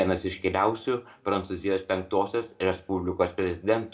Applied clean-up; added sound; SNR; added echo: none; none; none; reverberation time 0.3 s.